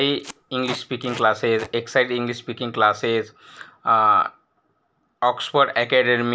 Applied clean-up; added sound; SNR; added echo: none; Packing tape, duct tape; 17 dB; none.